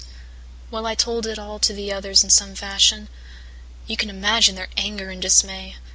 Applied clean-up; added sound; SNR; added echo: none; none; none; none.